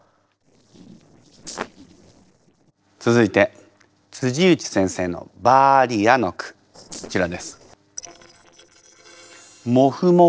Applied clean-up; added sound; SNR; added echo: neural separator model SepFormer DNS4.